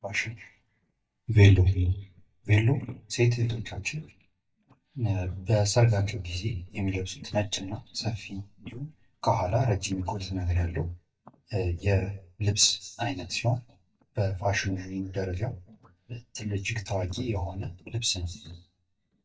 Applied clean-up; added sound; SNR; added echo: neural mask model DeepFilterNet 3.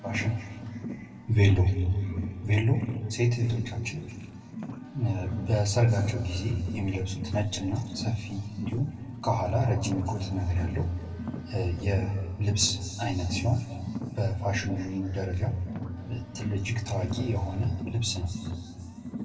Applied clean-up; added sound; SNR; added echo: none; Car; 11 dB; reverberation time 2.3 s.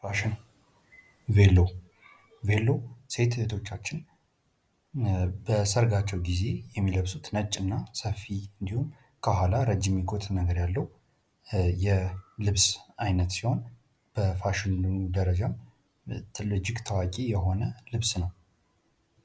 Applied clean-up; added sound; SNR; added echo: none; none; none; none.